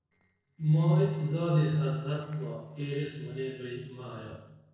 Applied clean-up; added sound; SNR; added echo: neural separator model SepFormer DNS4.